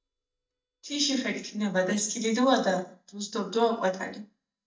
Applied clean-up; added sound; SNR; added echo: neural mask model DeepFilterNet 3.